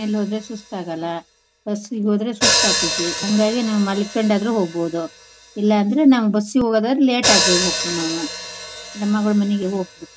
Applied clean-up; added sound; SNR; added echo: none; Hi-hat; 5 dB; none.